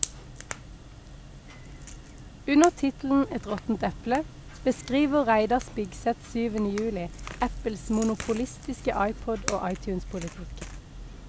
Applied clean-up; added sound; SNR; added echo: none; Crack / Crackle; 11 dB; none.